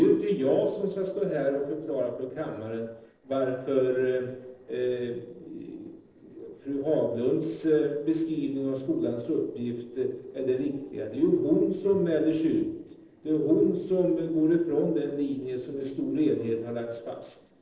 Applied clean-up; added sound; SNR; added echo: neural separator model SepFormer DNS4.